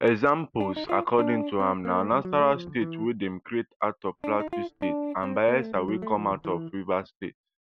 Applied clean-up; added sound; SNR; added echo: none; Guitar; 7 dB; none.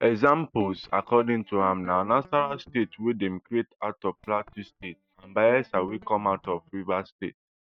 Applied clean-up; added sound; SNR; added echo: neural mask model DeepFilterNet 3.